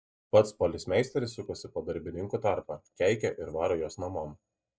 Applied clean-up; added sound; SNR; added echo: neural mask model DeepFilterNet 3.